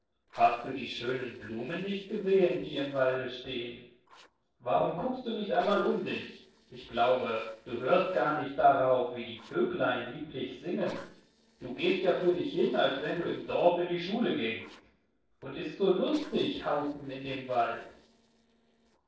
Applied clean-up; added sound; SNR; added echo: neural separator model SepFormer DNS4.